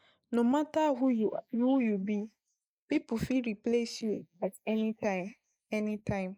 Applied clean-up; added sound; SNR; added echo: neural mask model Resemble Enhance denoiser.